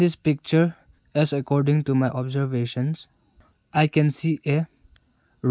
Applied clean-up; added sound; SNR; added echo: none; none; none; none.